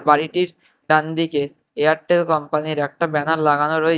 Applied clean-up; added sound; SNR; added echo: neural mask model DeepFilterNet 3.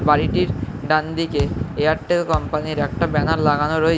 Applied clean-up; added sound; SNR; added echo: none; Thump, thud; 10 dB; none.